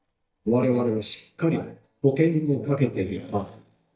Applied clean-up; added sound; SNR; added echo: neural mask model DeepFilterNet 3.